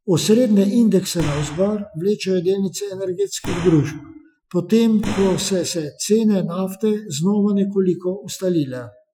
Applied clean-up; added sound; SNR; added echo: classical method Wiener filter.